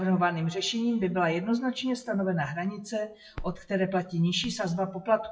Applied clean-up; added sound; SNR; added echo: classical method WPE with log-MMSE.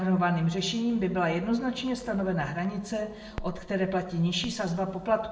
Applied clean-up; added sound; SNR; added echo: none; Crackle; 18 dB; reverberation time 0.4 s.